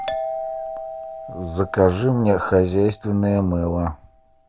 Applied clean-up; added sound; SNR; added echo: none; Doorbell; 11 dB; none.